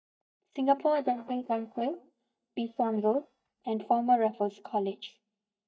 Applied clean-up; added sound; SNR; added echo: neural mask model DeepFilterNet 3.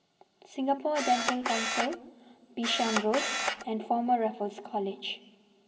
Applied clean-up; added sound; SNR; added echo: none; Camera; 1 dB; reverberation time 2.8 s.